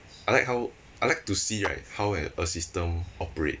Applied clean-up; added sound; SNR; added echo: none; Clapping; 15 dB; none.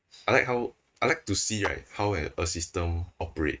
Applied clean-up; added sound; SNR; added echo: neural mask model RNNoise.